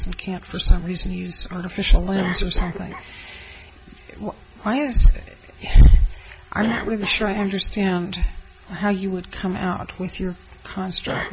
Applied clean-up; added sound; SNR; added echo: none; Cough; 18 dB; none.